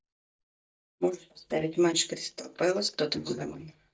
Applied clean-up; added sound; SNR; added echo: neural mask model DeepFilterNet 3.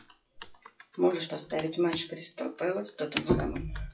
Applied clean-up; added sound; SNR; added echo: classical method WPE with log-MMSE.